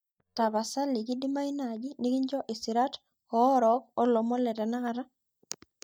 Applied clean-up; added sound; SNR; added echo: neural mask model DeepFilterNet 3.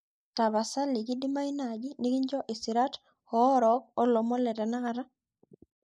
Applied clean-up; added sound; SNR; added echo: neural mask model Resemble Enhance denoiser.